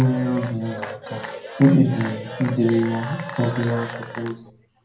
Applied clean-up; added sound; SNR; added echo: none; Applause / Cheering / Clapping; 12 dB; reverberation time 0.6 s.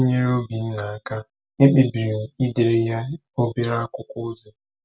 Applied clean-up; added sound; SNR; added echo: none; none; none; none.